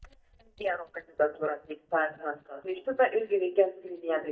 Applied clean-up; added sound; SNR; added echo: neural mask model DeepFilterNet 3.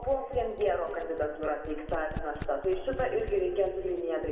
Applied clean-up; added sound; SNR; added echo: none; Domestic sounds, home sounds; 10 dB; reverberation time 2.0 s.